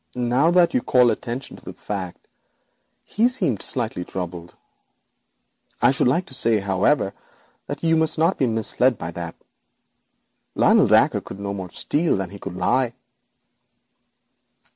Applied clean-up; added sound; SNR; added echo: none; none; none; none.